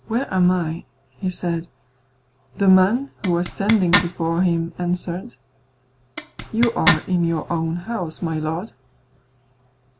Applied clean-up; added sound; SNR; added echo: none; Zipper (clothing); 3 dB; none.